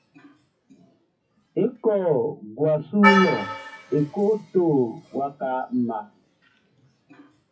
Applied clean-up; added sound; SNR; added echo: classical method WPE with log-MMSE.